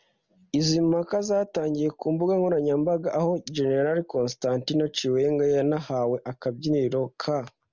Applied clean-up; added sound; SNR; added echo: none; none; none; none.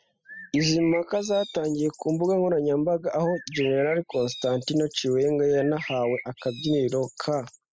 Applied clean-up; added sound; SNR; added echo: classical method spectral subtraction.